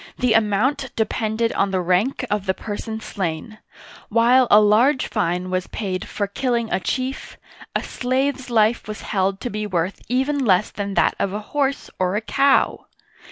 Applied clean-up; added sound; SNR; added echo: none; none; none; none.